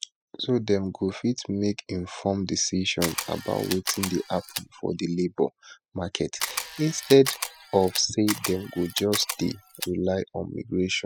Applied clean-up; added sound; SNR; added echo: classical method spectral subtraction.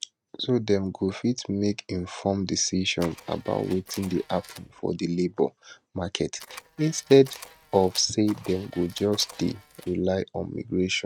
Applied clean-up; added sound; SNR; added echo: neural mask model RNNoise.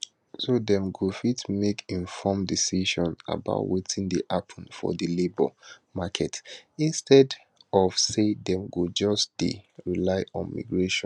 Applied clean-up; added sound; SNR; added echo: none; none; none; none.